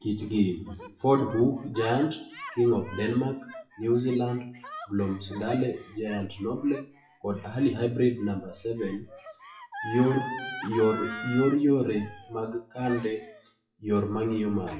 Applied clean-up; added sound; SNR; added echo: classical method WPE with log-MMSE.